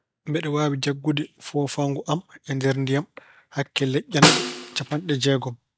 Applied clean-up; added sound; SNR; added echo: none; Snare drum; -3 dB; none.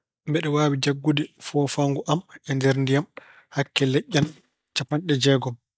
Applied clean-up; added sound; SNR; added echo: neural mask model DeepFilterNet 3.